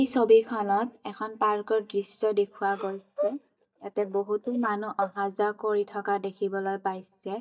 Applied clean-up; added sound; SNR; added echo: neural mask model DeepFilterNet 3.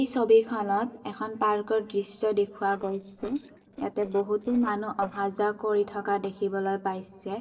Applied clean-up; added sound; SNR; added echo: neural separator model SepFormer DNS4.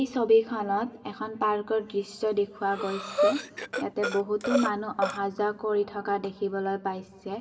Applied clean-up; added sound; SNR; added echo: none; Breathing; 3 dB; reverberation time 2.6 s.